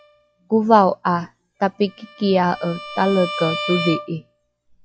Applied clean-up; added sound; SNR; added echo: classical method log-MMSE.